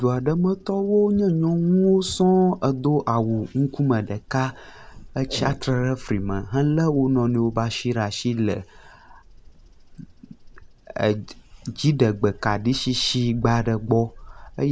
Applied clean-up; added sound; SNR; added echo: none; Bird vocalization, bird call, bird song; 19 dB; none.